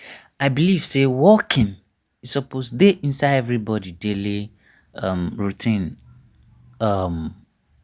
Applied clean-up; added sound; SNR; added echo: none; none; none; none.